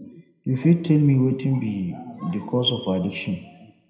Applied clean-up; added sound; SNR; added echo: none; none; none; reverberation time 0.8 s.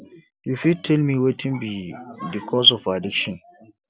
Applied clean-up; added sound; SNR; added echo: none; none; none; none.